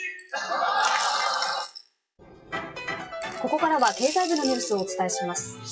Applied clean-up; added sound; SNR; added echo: classical method WPE with log-MMSE.